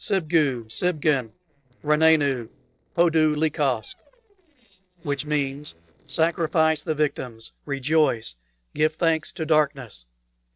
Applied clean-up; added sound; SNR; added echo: neural separator model SepFormer DNS4.